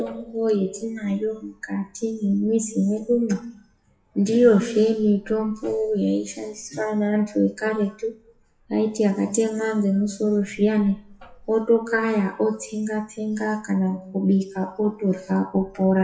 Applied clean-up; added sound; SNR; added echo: classical method WPE with log-MMSE.